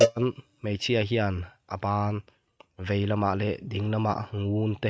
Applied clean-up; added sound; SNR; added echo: neural mask model RNNoise.